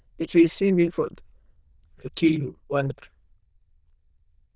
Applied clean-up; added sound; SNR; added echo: neural diffusion model UNIVERSE++.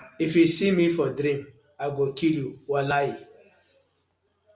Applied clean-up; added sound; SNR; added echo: none; none; none; none.